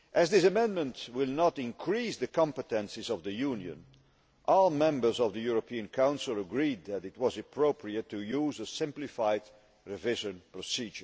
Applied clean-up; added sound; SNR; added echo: none; none; none; none.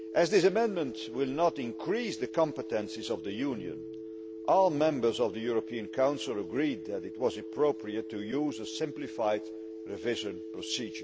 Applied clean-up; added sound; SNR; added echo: none; Telephone; 10 dB; none.